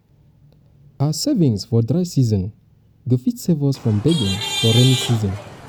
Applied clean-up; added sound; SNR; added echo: none; Traffic noise, roadway noise / Vehicle horn, car horn, honking; 6 dB; none.